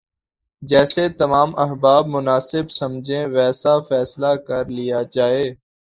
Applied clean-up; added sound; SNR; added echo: neural mask model Resemble Enhance denoiser.